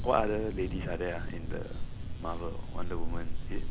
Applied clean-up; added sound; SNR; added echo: none; Thunder; -3 dB; none.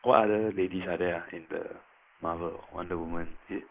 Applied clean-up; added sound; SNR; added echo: neural mask model Resemble Enhance denoiser.